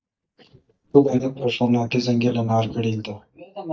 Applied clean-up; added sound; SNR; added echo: neural mask model DeepFilterNet 3.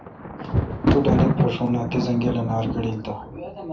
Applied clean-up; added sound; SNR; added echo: none; Thunder; -1 dB; reverberation time 0.3 s.